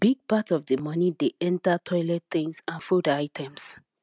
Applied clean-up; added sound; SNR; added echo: none; none; none; none.